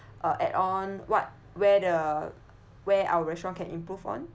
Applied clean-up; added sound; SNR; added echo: none; none; none; none.